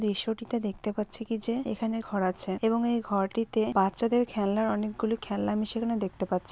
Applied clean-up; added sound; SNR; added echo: none; none; none; none.